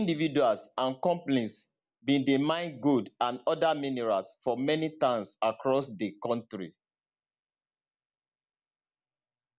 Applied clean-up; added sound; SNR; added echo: none; none; none; none.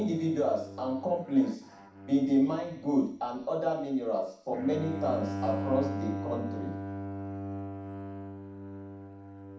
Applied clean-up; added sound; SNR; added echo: none; Bowed string instrument; 8 dB; reverberation time 0.7 s.